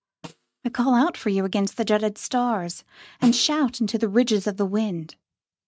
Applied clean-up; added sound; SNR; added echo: neural mask model RNNoise.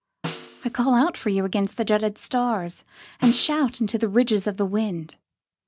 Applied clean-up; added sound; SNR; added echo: none; Snare drum; 16 dB; none.